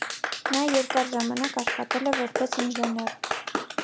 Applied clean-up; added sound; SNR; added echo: none; Clapping; 2 dB; none.